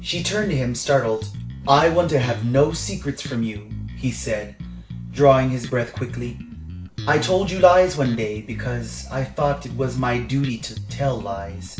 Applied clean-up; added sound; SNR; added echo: none; Bass guitar; 12 dB; none.